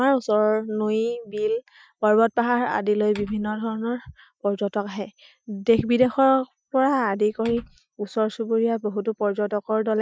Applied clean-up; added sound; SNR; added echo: classical method Wiener filter.